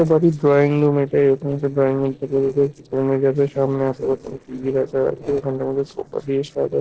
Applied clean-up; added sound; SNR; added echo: neural separator model SepFormer DNS4.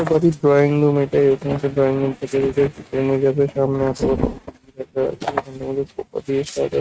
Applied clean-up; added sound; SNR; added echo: neural mask model RNNoise.